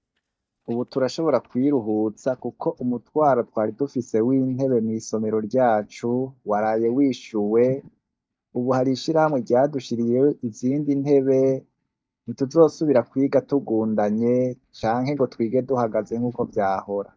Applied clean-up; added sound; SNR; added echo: neural mask model DeepFilterNet 3.